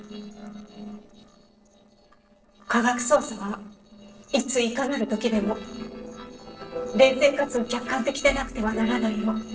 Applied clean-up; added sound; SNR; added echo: neural separator model SepFormer DNS4.